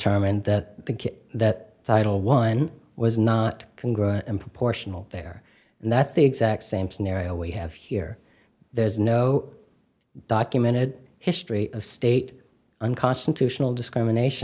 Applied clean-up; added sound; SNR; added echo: none; none; none; none.